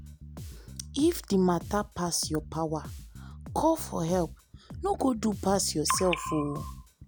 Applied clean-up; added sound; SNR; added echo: none; Bass guitar; 14 dB; none.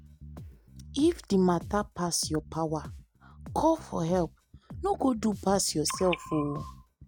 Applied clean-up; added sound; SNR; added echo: neural mask model RNNoise.